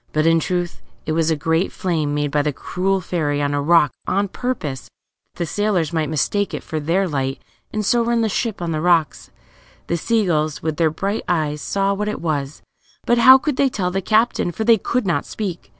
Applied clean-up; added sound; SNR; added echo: none; none; none; none.